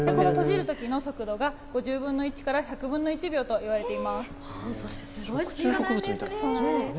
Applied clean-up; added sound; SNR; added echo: none; none; none; none.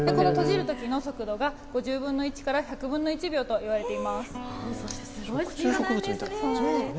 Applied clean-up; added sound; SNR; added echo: none; Guitar; 19 dB; none.